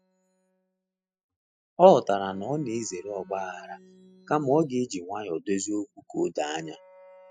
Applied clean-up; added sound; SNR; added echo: classical method spectral subtraction.